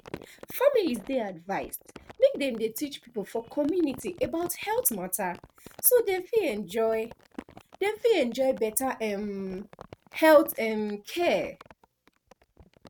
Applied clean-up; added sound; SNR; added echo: neural mask model RNNoise.